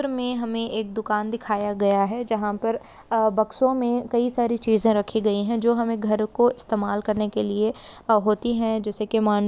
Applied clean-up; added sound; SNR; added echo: none; none; none; none.